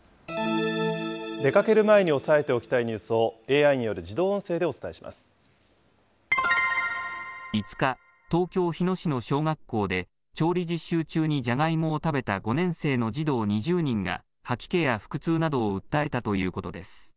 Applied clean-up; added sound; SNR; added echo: none; none; none; none.